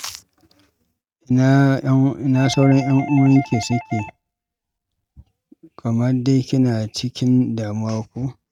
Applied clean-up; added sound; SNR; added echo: neural mask model RNNoise.